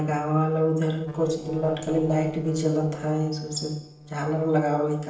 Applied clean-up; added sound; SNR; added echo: neural separator model SepFormer DNS4.